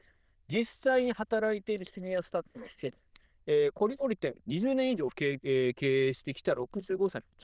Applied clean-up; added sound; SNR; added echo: neural diffusion model UNIVERSE++.